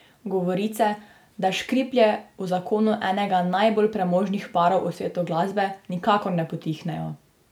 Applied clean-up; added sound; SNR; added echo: none; none; none; none.